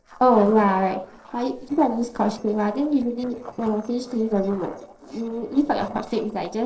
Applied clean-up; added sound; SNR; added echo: neural separator model SepFormer DNS4.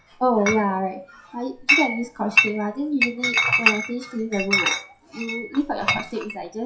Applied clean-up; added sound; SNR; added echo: classical method WPE with log-MMSE.